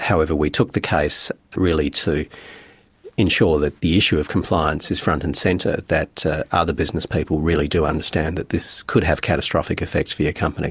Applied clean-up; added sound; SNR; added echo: none; none; none; none.